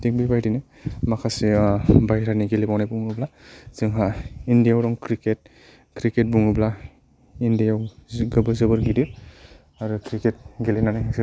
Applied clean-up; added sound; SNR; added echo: none; none; none; none.